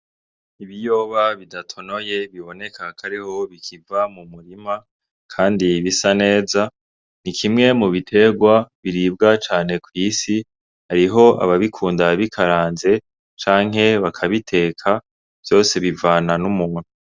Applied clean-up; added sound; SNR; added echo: none; none; none; none.